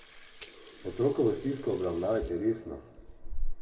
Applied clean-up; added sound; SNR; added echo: none; Sink (filling or washing) / Water tap, faucet; 4 dB; reverberation time 1.8 s.